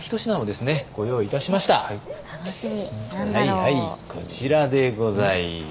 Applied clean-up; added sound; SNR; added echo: none; Cricket / Bird; 15 dB; none.